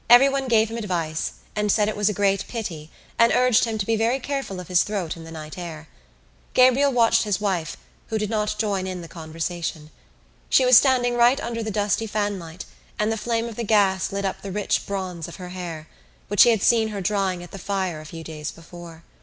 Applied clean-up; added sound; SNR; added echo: none; none; none; none.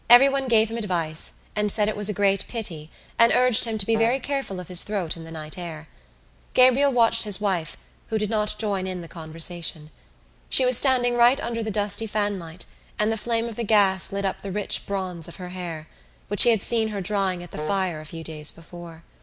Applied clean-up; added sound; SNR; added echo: none; Wind instrument, woodwind instrument; 11 dB; none.